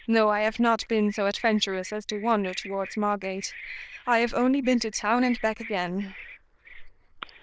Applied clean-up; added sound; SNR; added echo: neural diffusion model UNIVERSE++.